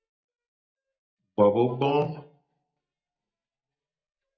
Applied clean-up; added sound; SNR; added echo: neural mask model DeepFilterNet 3.